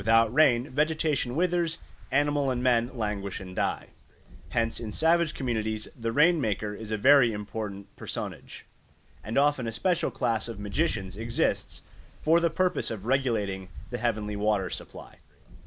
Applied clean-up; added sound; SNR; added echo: none; Rain; 13 dB; none.